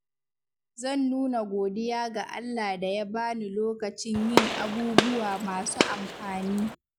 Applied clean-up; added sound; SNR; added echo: none; Gunshot, gunfire; -2 dB; none.